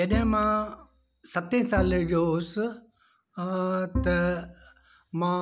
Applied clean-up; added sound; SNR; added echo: none; Bowed string instrument; 7 dB; none.